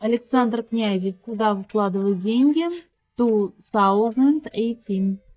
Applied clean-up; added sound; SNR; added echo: neural mask model DeepFilterNet 3.